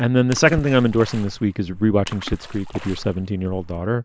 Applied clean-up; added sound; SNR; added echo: none; Water / Splash, splatter; 13 dB; none.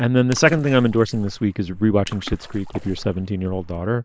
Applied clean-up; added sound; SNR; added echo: neural mask model Resemble Enhance denoiser.